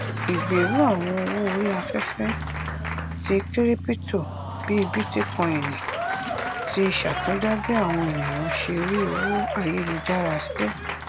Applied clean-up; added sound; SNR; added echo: none; Applause / Crowd + Truck; 3 dB; none.